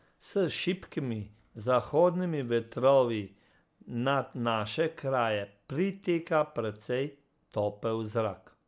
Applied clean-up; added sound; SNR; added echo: none; none; none; none.